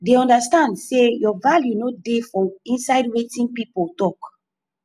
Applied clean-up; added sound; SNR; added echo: none; none; none; none.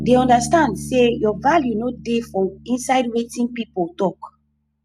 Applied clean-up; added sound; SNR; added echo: none; Bass guitar; 14 dB; none.